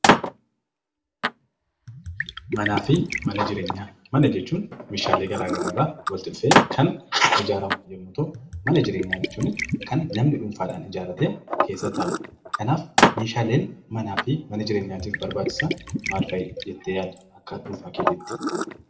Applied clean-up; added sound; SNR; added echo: none; Liquid; 1 dB; reverberation time 0.4 s.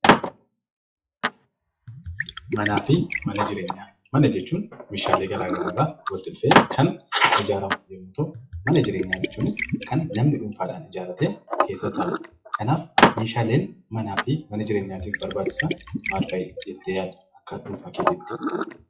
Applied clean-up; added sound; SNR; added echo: classical method WPE with log-MMSE.